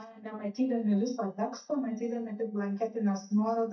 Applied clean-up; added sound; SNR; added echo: neural mask model DeepFilterNet 3.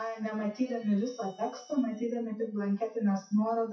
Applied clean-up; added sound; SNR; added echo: classical method WPE with log-MMSE.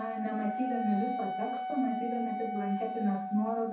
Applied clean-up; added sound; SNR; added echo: none; Wind instrument, woodwind instrument; 3 dB; reverberation time 0.6 s.